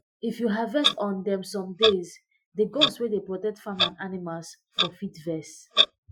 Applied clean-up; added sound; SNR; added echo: classical method Wiener filter.